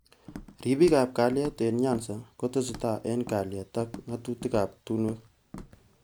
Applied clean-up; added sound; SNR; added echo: none; Walk, footsteps; 18 dB; none.